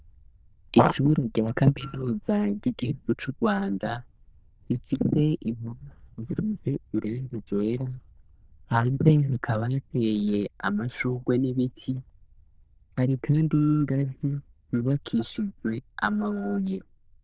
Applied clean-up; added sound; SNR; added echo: neural diffusion model UNIVERSE++.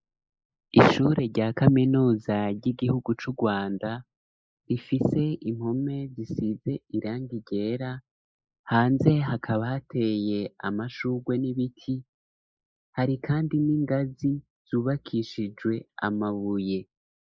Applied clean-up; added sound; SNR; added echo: neural mask model Resemble Enhance denoiser.